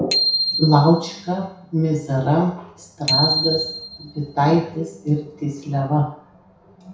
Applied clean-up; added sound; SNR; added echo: none; Bicycle bell; 5 dB; reverberation time 0.6 s.